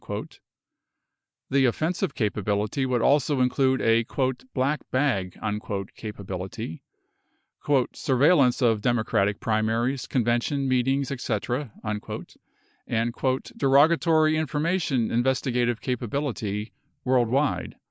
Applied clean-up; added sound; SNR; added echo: neural mask model Resemble Enhance denoiser.